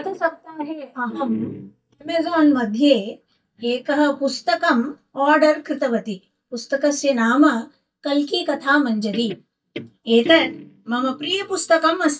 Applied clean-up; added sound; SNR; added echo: neural mask model DeepFilterNet 3.